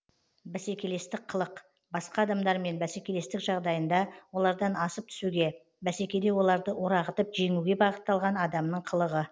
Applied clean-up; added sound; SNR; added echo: none; none; none; none.